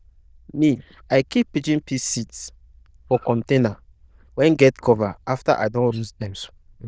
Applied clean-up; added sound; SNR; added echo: neural diffusion model UNIVERSE++.